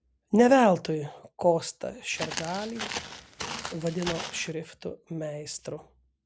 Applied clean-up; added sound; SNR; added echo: none; Walk, footsteps; 9 dB; none.